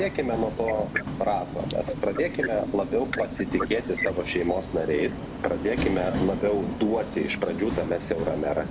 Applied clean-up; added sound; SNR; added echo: none; Subway, metro, underground; 6 dB; none.